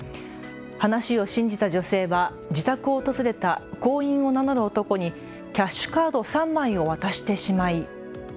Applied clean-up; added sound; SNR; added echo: none; none; none; none.